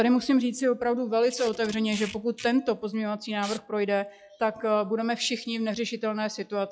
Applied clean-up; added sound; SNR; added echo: classical method log-MMSE.